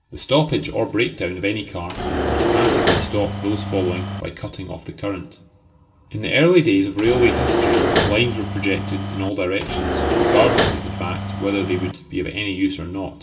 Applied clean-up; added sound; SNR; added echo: none; Engine / Mechanisms; -1 dB; reverberation time 1.4 s.